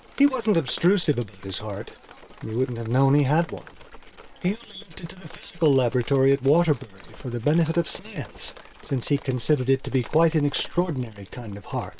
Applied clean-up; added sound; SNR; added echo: neural separator model SepFormer WHAM!.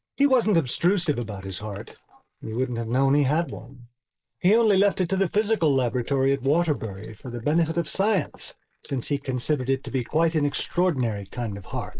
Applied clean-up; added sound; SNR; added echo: neural mask model Resemble Enhance denoiser.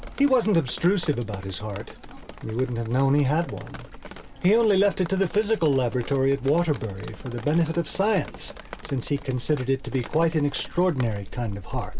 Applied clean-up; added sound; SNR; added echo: none; Drip; 13 dB; none.